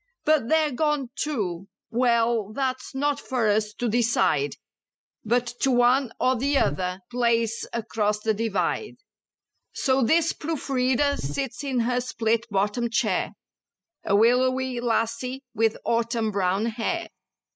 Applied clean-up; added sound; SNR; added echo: classical method spectral subtraction.